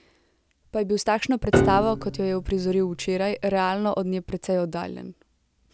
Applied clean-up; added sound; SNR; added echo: none; Piano; 3 dB; none.